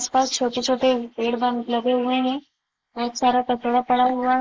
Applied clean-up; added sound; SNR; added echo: neural mask model Resemble Enhance denoiser.